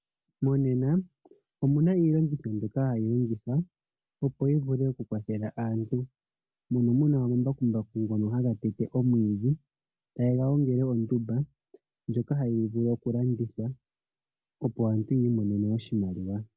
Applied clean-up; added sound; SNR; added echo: none; none; none; none.